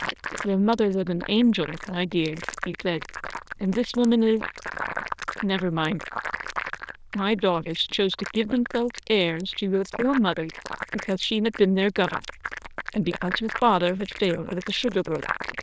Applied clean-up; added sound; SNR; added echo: neural diffusion model UNIVERSE++.